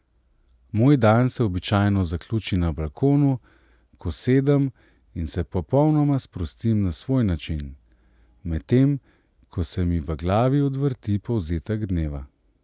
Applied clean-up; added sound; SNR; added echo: none; none; none; none.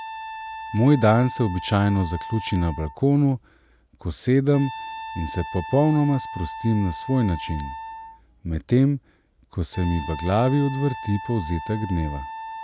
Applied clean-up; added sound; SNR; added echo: none; Wind instrument, woodwind instrument; 13 dB; none.